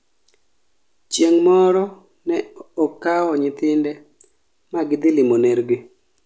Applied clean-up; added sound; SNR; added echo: none; none; none; none.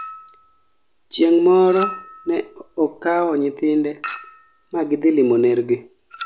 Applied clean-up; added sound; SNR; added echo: none; Chink, clink; 15 dB; none.